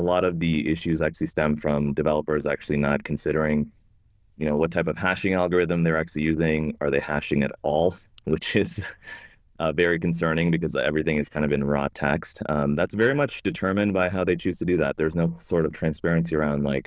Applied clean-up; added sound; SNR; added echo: neural diffusion model UNIVERSE++.